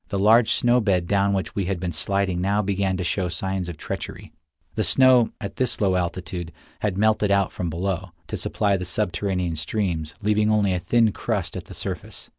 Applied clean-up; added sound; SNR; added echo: none; none; none; none.